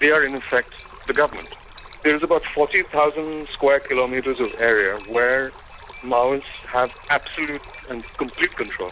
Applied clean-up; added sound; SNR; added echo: none; Cutlery, silverware + Stream; 19 dB; none.